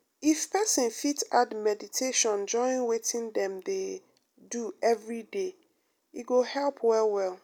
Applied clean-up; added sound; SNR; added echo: none; none; none; none.